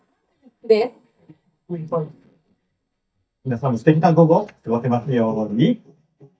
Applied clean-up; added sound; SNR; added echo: neural mask model DeepFilterNet 3.